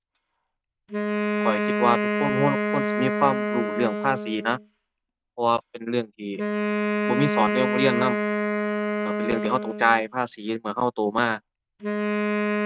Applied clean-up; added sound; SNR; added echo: none; Wind instrument, woodwind instrument; 0 dB; none.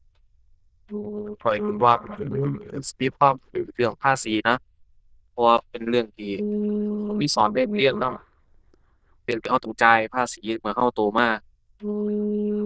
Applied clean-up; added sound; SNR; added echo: neural diffusion model UNIVERSE++.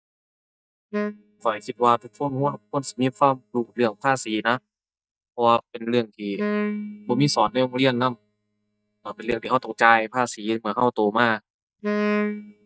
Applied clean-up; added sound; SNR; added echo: neural mask model DeepFilterNet 3.